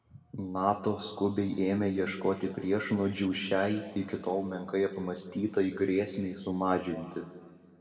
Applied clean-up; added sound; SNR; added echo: none; none; none; reverberation time 1.6 s.